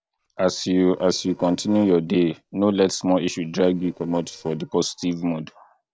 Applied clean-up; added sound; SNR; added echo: neural separator model SepFormer DNS4.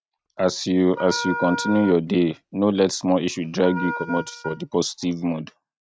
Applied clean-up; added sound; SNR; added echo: neural mask model RNNoise.